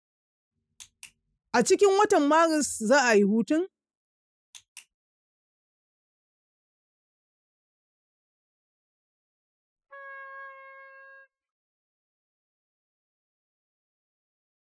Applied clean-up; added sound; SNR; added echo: classical method spectral subtraction.